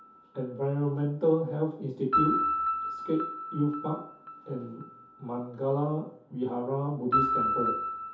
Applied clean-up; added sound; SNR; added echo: none; Piano; 2 dB; reverberation time 0.5 s.